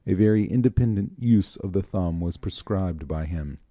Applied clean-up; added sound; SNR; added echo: none; none; none; none.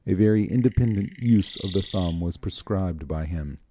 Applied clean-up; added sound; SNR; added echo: none; Chirp, tweet; 20 dB; none.